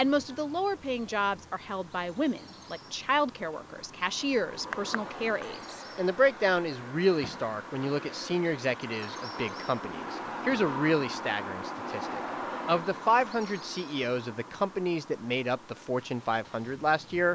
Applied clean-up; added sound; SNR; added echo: none; Bird vocalization, bird call, bird song; 11 dB; none.